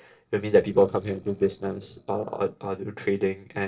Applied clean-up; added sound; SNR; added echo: neural separator model SepFormer DNS4.